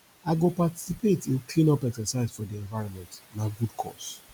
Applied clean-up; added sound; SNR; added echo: none; none; none; none.